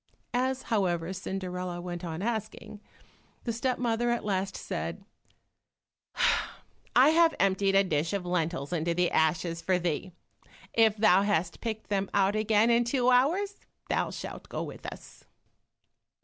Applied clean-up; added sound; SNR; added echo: none; none; none; none.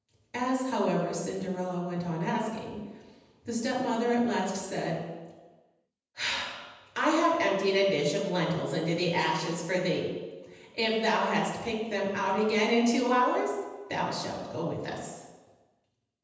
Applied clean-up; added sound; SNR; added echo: none; none; none; reverberation time 1.1 s.